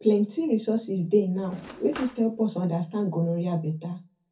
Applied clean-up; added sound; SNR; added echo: none; Cutlery, silverware / Drawer open or close; 17 dB; reverberation time 0.3 s.